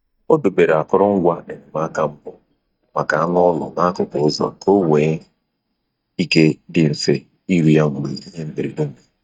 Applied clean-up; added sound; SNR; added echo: neural mask model DeepFilterNet 3.